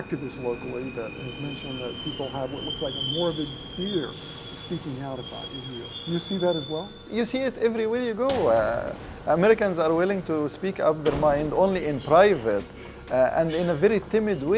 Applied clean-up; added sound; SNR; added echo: none; Subway, metro, underground; 12 dB; none.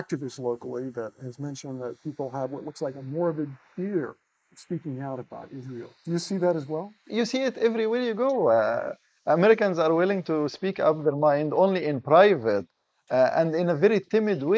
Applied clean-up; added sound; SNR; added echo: neural mask model Resemble Enhance denoiser.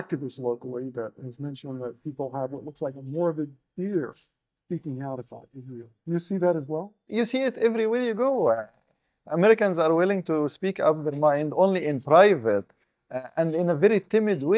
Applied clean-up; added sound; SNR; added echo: neural mask model DeepFilterNet 3.